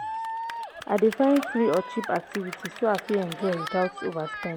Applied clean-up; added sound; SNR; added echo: none; Cheering; 9 dB; none.